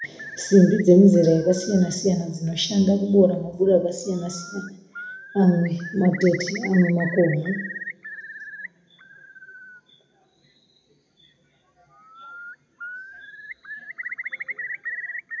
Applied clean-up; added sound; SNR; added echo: none; Bird; 15 dB; reverberation time 0.9 s.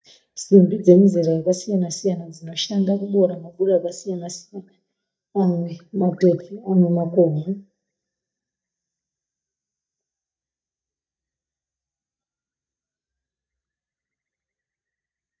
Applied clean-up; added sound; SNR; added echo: neural mask model DeepFilterNet 3.